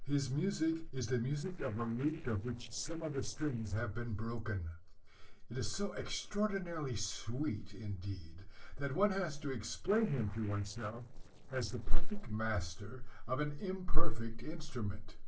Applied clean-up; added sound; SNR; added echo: neural separator model SepFormer DNS4.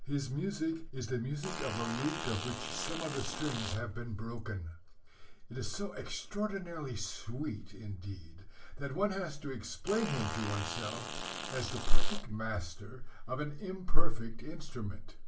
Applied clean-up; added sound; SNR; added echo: none; Fart; 13 dB; reverberation time 0.3 s.